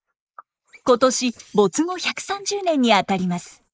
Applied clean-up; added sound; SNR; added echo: neural mask model Resemble Enhance denoiser.